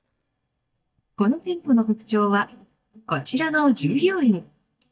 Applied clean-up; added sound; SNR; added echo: neural mask model DeepFilterNet 3.